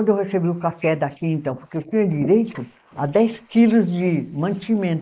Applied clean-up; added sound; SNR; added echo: neural mask model Resemble Enhance denoiser.